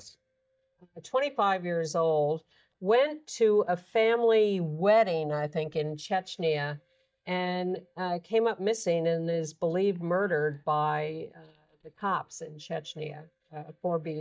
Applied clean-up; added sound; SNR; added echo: neural mask model DeepFilterNet 3.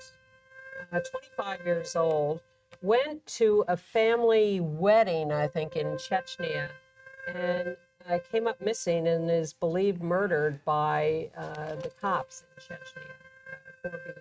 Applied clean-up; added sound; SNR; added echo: neural mask model RNNoise.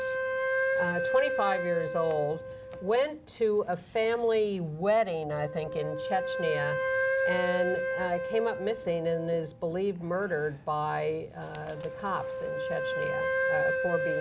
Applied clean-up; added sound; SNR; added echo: none; Wind instrument, woodwind instrument; 2 dB; none.